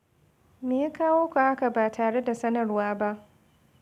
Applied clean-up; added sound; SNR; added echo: none; none; none; none.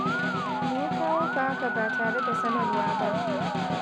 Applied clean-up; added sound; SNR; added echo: none; Musical instrument + Snare drum; -4 dB; none.